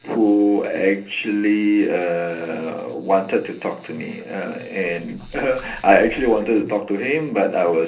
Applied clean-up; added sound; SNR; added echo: neural separator model SepFormer DNS4.